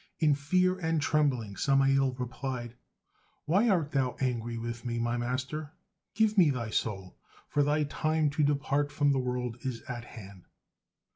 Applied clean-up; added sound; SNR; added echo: none; none; none; none.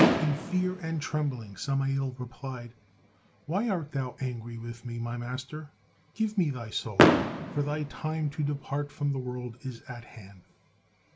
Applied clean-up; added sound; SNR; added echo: none; Fireworks; 1 dB; none.